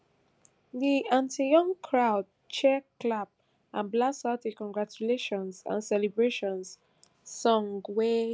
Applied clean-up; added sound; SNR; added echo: none; none; none; none.